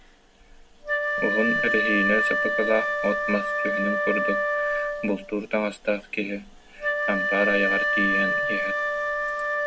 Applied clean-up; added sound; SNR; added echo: none; Wind instrument, woodwind instrument; -3 dB; none.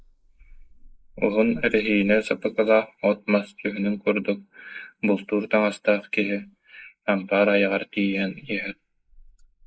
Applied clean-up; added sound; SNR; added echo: neural mask model Resemble Enhance denoiser.